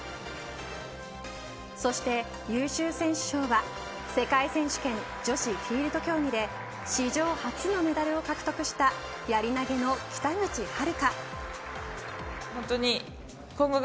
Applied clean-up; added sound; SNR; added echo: none; none; none; none.